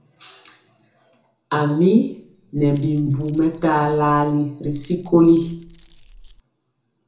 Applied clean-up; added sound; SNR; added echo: none; Keys jangling; 20 dB; reverberation time 0.6 s.